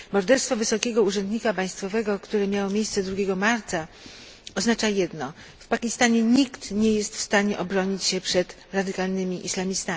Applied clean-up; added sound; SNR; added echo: none; none; none; none.